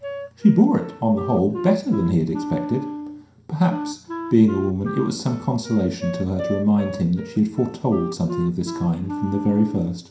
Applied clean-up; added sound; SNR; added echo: none; Wind instrument, woodwind instrument; 10 dB; reverberation time 0.5 s.